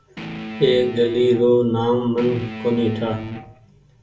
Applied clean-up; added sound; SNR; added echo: none; Guitar; 13 dB; reverberation time 0.2 s.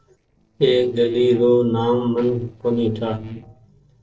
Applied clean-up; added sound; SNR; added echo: neural separator model SepFormer DNS4.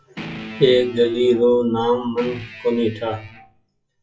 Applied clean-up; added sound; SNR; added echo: classical method WPE with log-MMSE.